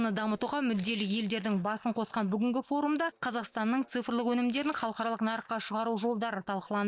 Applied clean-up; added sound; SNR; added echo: neural mask model DeepFilterNet 3.